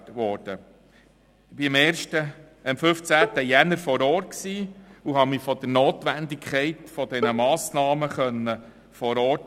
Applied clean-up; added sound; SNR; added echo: none; Bowed string instrument; 10 dB; none.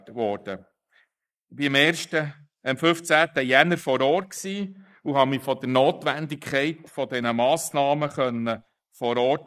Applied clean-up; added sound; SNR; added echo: neural mask model Resemble Enhance denoiser.